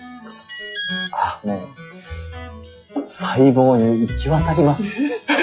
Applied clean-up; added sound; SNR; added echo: classical method log-MMSE.